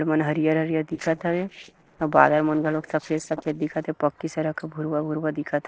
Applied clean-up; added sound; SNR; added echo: neural separator model SepFormer DNS4.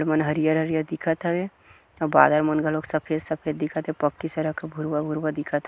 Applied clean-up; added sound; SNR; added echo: none; none; none; none.